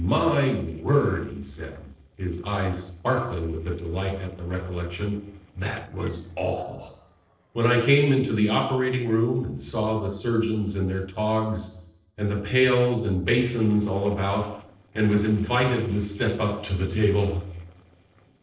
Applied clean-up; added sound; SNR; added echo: neural separator model SepFormer DNS4.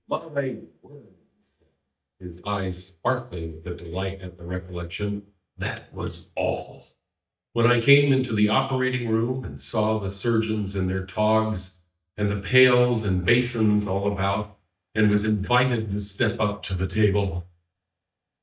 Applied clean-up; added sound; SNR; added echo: neural mask model DeepFilterNet 3.